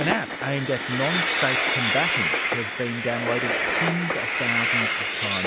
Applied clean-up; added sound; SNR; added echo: none; Train; -4 dB; none.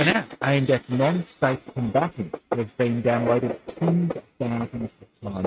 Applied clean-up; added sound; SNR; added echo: neural mask model RNNoise.